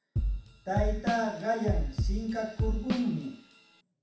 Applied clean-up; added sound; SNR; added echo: none; Drum kit; -1 dB; reverberation time 0.7 s.